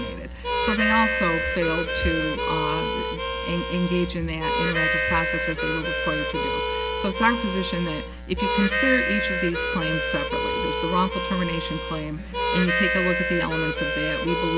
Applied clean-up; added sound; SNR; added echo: none; Harmonica; -1 dB; none.